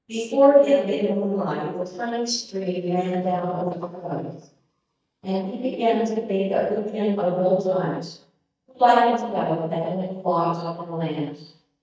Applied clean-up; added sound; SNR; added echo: neural mask model DeepFilterNet 3.